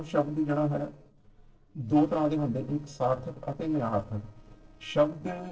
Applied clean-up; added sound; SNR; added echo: neural separator model SepFormer DNS4.